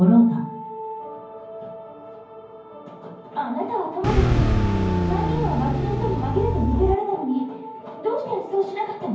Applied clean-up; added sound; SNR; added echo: none; Car; -4 dB; reverberation time 0.9 s.